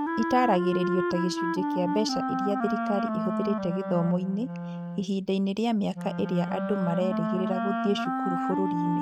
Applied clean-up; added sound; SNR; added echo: neural mask model RNNoise.